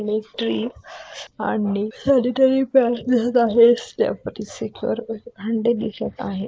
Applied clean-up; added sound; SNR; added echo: neural mask model Resemble Enhance denoiser.